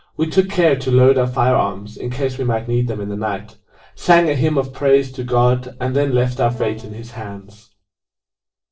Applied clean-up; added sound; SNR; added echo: neural separator model SepFormer DNS4.